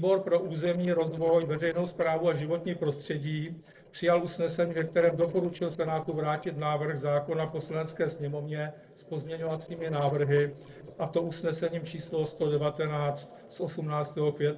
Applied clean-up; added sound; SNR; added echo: neural separator model SepFormer DNS4.